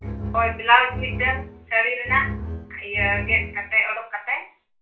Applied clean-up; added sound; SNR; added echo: none; Bowed string instrument; 8 dB; reverberation time 0.3 s.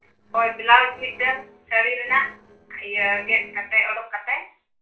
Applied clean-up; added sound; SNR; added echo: neural separator model SepFormer DNS4.